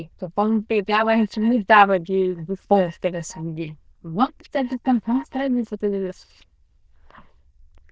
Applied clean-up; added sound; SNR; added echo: neural diffusion model UNIVERSE++.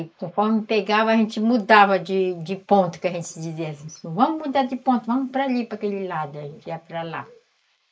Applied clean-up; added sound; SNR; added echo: neural mask model Resemble Enhance denoiser.